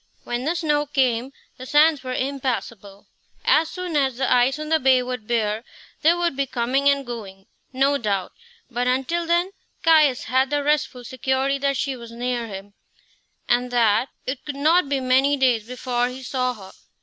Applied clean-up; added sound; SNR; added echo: none; none; none; none.